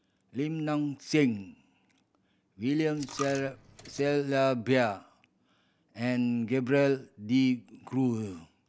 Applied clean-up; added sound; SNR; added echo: none; Coin (dropping); 18 dB; none.